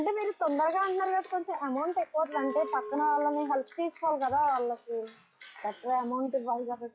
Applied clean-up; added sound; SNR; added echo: classical method log-MMSE.